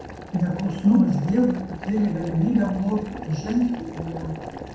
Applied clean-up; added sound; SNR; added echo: none; Boiling; 12 dB; reverberation time 0.7 s.